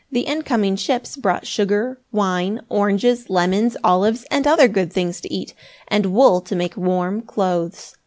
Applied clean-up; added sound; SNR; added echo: none; none; none; none.